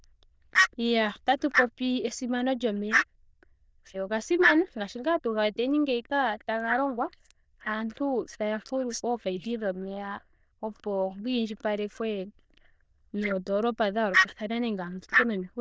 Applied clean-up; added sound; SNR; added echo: neural diffusion model UNIVERSE++.